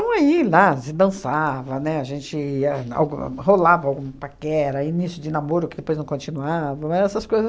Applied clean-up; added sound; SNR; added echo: none; none; none; none.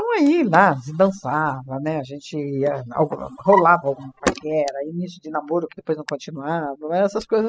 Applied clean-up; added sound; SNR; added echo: classical method spectral subtraction.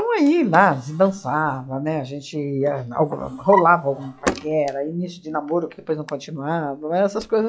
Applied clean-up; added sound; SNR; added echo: classical method log-MMSE.